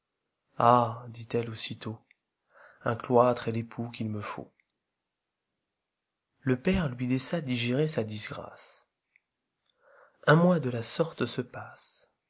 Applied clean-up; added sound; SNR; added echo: none; none; none; none.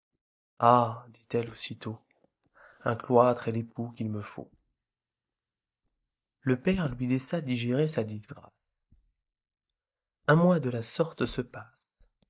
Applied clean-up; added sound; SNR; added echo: neural mask model DeepFilterNet 3.